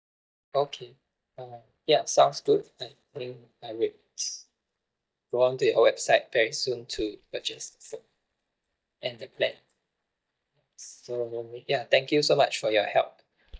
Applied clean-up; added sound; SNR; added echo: neural mask model DeepFilterNet 3.